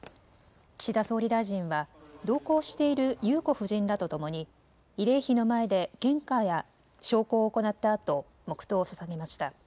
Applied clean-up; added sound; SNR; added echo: none; none; none; none.